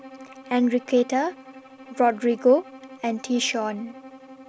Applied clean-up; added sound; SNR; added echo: none; Bowed string instrument; 19 dB; none.